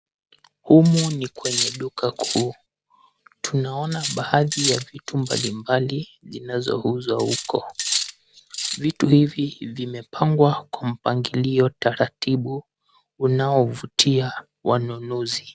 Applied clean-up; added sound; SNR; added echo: none; Cutlery, silverware; 7 dB; none.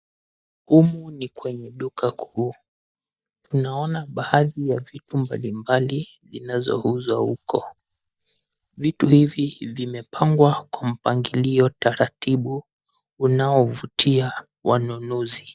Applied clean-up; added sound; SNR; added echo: neural mask model DeepFilterNet 3.